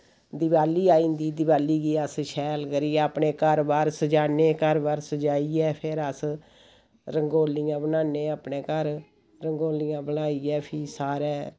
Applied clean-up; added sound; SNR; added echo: none; none; none; none.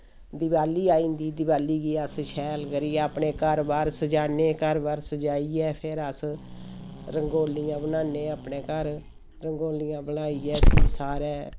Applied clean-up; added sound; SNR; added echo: none; Growling; 2 dB; none.